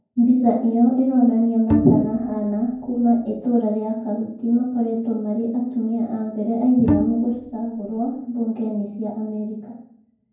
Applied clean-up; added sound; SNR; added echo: none; Bowed string instrument; 6 dB; reverberation time 0.9 s.